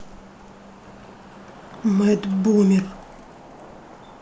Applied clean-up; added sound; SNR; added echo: none; Traffic noise, roadway noise; 19 dB; none.